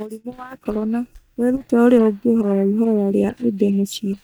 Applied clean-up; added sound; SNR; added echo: neural mask model DeepFilterNet 3.